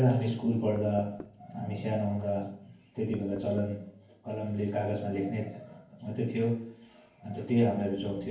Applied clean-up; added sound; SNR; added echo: none; Knock; 16 dB; reverberation time 0.9 s.